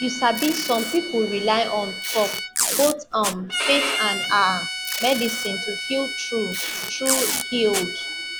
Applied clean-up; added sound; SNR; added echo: none; Packing tape, duct tape + Bowed string instrument; 3 dB; none.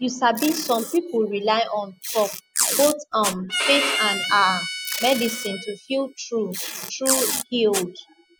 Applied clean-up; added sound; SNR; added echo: classical method spectral subtraction.